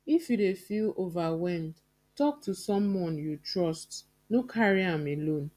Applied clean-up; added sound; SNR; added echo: none; none; none; none.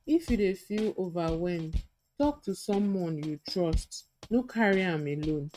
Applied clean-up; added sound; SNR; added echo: neural mask model RNNoise.